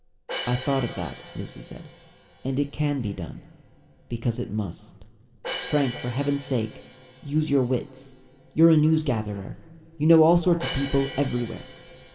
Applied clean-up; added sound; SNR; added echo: none; Crash cymbal; 10 dB; reverberation time 2.7 s.